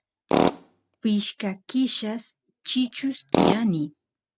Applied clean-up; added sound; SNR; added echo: none; Tools; 1 dB; none.